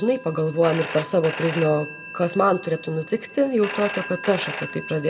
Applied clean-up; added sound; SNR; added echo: none; Telephone; 7 dB; reverberation time 1.7 s.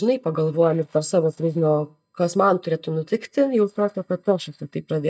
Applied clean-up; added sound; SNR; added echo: neural mask model DeepFilterNet 3.